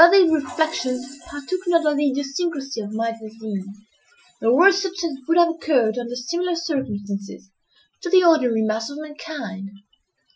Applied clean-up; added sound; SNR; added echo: classical method Wiener filter.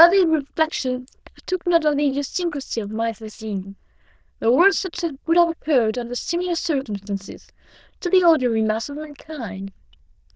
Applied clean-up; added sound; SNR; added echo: neural diffusion model UNIVERSE++.